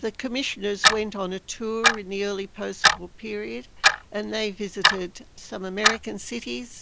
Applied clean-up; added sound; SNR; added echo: none; Clock; -4 dB; none.